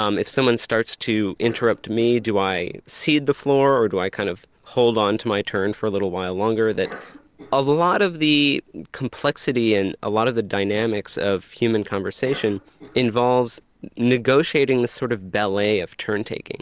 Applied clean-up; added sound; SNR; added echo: neural separator model SepFormer DNS4.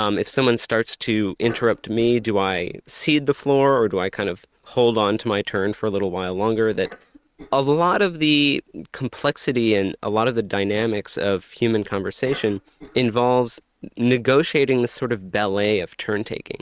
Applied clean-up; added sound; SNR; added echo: neural mask model RNNoise.